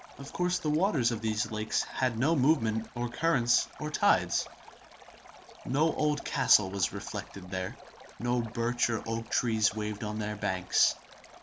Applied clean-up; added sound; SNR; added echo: none; Stream; 19 dB; none.